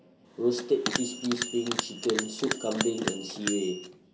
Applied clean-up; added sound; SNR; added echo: none; Bell; 4 dB; reverberation time 0.2 s.